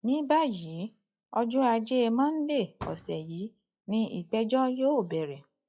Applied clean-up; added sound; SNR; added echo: classical method log-MMSE.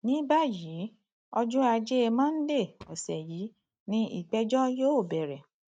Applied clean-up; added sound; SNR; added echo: neural mask model RNNoise.